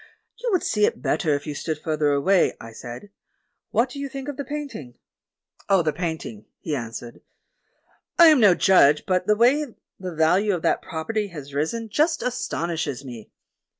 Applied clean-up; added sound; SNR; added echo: none; none; none; none.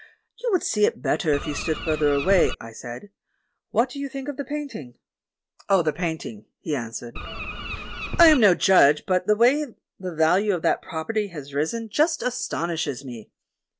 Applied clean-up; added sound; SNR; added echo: none; Bird; 6 dB; none.